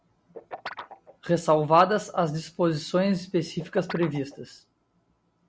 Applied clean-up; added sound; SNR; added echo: none; Guitar; 18 dB; none.